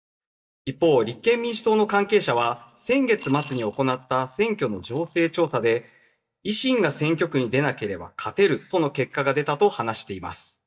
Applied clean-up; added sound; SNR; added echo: neural mask model DeepFilterNet 3.